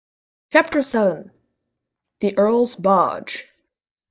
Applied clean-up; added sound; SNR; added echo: neural mask model DeepFilterNet 3.